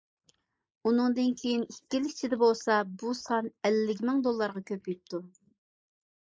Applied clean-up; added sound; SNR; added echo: neural mask model Resemble Enhance denoiser.